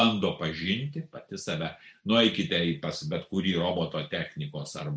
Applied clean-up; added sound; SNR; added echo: none; none; none; none.